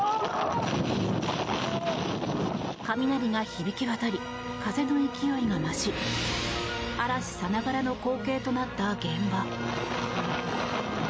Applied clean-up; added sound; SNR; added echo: none; Bowed string instrument; 15 dB; none.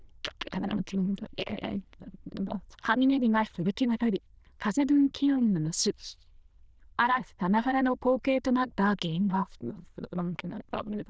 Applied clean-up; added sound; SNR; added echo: neural diffusion model UNIVERSE++.